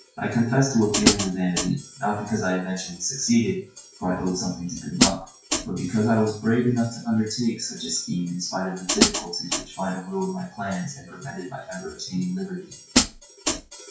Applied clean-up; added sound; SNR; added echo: classical method WPE with log-MMSE.